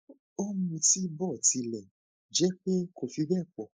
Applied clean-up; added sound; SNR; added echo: neural mask model Resemble Enhance denoiser.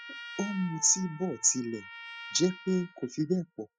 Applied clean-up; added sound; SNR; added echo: classical method spectral subtraction.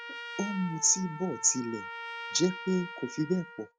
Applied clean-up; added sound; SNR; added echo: none; Trumpet; 10 dB; none.